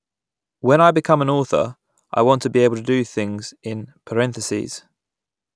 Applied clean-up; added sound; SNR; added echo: none; none; none; none.